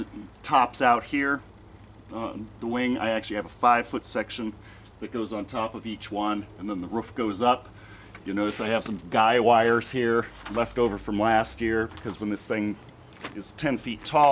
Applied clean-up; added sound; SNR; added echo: none; none; none; none.